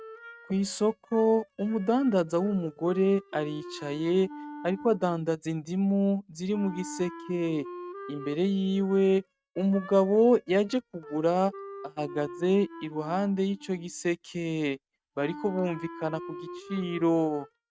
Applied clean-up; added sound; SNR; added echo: neural mask model RNNoise.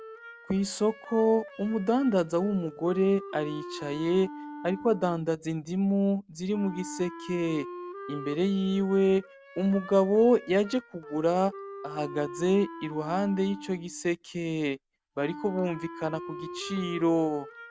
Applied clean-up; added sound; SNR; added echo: none; Wind instrument, woodwind instrument; 15 dB; none.